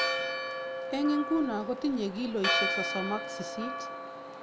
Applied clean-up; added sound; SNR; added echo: none; Church bell; 1 dB; none.